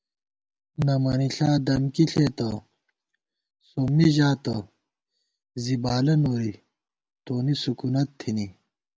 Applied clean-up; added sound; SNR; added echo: none; none; none; none.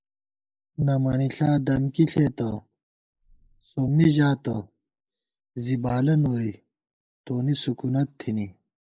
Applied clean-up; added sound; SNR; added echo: neural mask model Resemble Enhance denoiser.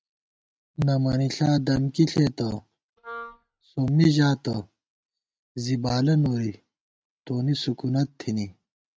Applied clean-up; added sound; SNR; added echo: neural mask model RNNoise.